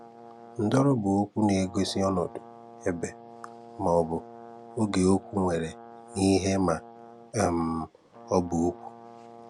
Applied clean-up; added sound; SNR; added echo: none; Brass instrument; 19 dB; none.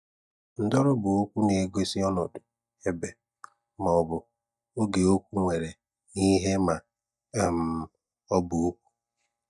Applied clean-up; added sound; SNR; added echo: neural mask model DeepFilterNet 3.